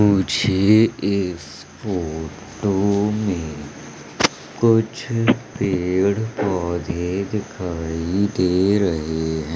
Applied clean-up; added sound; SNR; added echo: none; Telephone; 7 dB; none.